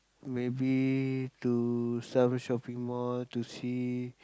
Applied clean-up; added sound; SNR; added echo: none; none; none; none.